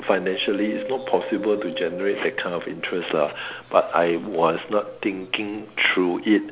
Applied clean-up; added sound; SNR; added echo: none; Wind; 15 dB; none.